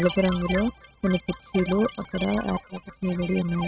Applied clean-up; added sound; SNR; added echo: neural mask model RNNoise.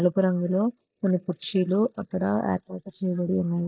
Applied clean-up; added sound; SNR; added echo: neural mask model Resemble Enhance denoiser.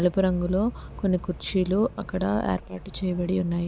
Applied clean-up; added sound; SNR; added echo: none; none; none; none.